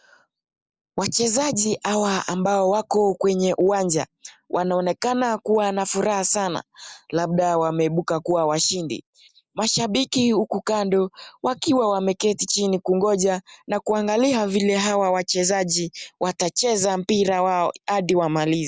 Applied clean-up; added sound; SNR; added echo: neural mask model Resemble Enhance denoiser.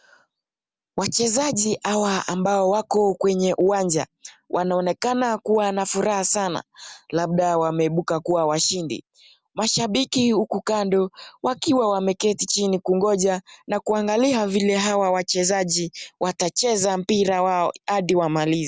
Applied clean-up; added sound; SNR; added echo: none; none; none; none.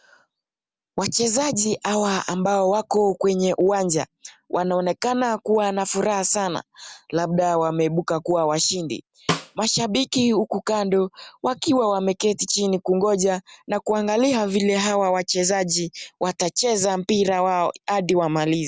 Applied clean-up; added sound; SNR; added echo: none; Snare drum; 7 dB; none.